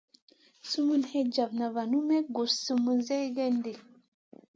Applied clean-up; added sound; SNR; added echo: none; none; none; none.